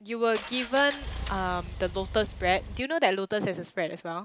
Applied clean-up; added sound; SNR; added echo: none; Engine; 8 dB; none.